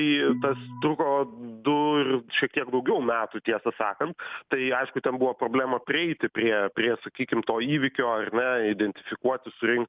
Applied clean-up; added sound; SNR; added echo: none; Organ; 8 dB; none.